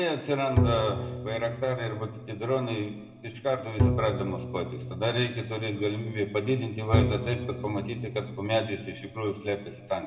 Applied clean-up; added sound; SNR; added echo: none; Bowed string instrument; 2 dB; reverberation time 1.2 s.